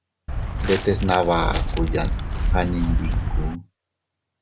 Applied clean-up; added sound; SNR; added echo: none; Walk, footsteps; -2 dB; none.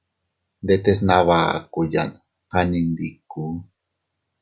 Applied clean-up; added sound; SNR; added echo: none; none; none; none.